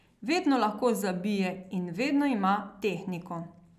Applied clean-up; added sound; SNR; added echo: none; none; none; none.